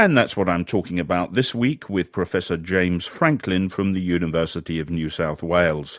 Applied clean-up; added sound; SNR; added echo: none; none; none; none.